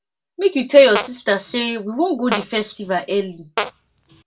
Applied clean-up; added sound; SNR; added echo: none; Fart; 11 dB; reverberation time 0.2 s.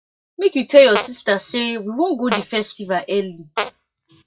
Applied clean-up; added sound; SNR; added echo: classical method WPE with log-MMSE.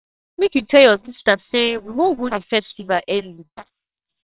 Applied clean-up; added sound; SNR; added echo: neural separator model SepFormer WHAMR!.